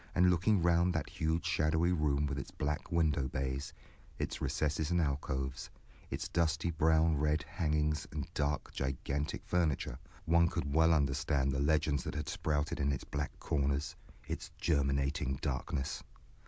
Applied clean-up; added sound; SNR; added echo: none; none; none; none.